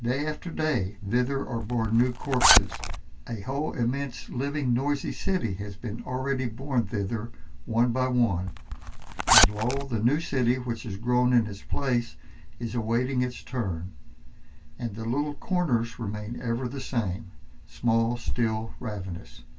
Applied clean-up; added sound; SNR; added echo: none; Zipper (clothing); -2 dB; reverberation time 0.1 s.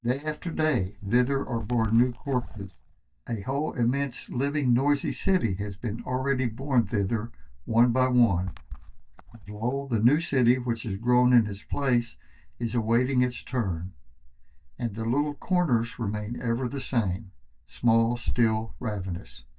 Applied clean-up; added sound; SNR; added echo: neural mask model DeepFilterNet 3.